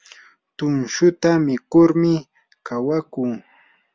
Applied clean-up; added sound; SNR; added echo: none; none; none; none.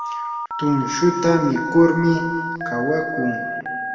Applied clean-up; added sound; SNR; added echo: none; Telephone; 6 dB; reverberation time 2.0 s.